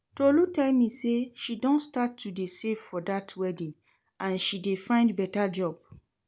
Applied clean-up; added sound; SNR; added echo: none; none; none; none.